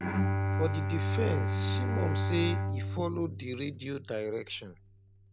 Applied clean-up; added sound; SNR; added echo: none; Bowed string instrument; -4 dB; none.